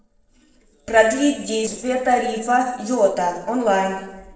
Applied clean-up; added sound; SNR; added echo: neural separator model SepFormer DNS4.